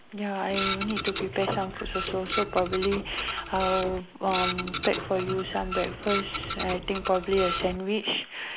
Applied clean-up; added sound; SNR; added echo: none; Printer; 4 dB; none.